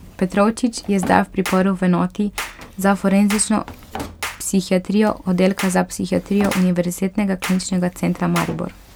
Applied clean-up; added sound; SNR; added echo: none; Drawer open or close + Clapping; 14 dB; none.